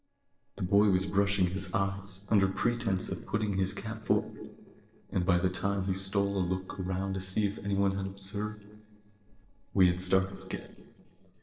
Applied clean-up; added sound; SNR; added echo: neural separator model SepFormer DNS4.